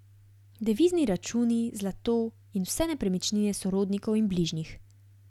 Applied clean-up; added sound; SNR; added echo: none; none; none; none.